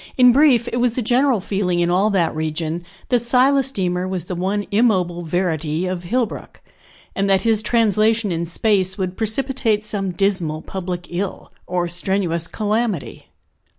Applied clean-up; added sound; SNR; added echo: none; none; none; none.